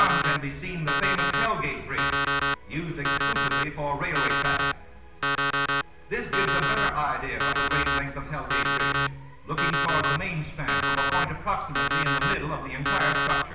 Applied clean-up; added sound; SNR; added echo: none; Alarm; -4 dB; reverberation time 0.8 s.